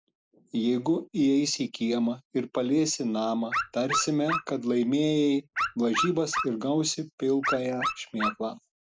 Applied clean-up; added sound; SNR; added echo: neural mask model Resemble Enhance denoiser.